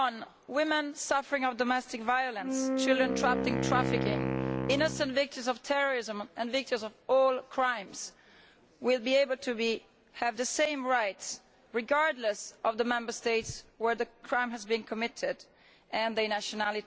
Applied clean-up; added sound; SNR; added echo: none; Wind instrument, woodwind instrument; 1 dB; none.